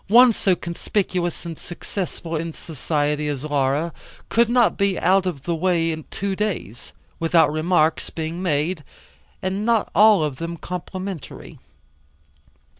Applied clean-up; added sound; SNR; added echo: none; none; none; none.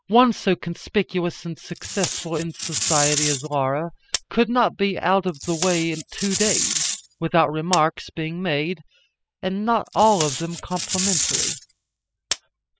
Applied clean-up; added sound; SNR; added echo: classical method spectral subtraction.